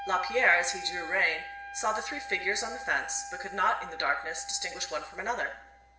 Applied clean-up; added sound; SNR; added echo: none; Wind instrument, woodwind instrument; 11 dB; reverberation time 1.0 s.